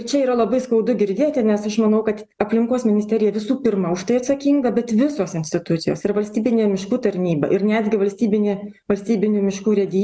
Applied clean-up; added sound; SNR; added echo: none; none; none; none.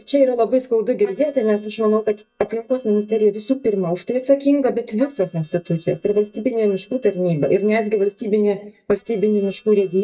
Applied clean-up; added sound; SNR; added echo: neural mask model DeepFilterNet 3.